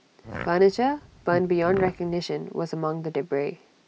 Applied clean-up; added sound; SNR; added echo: none; Fart; 12 dB; none.